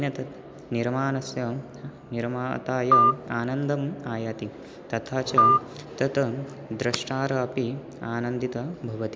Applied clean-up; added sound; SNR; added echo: none; Telephone; -4 dB; none.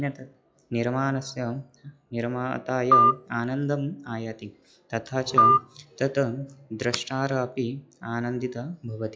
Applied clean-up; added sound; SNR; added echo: classical method log-MMSE.